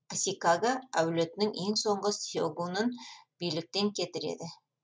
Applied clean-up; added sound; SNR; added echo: none; none; none; none.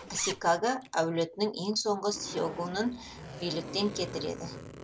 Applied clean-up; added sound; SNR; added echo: none; Zipper (clothing); 12 dB; none.